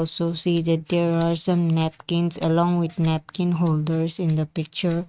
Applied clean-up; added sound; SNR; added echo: neural mask model RNNoise.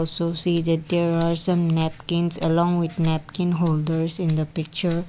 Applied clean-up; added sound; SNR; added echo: none; Rattle (instrument); 17 dB; none.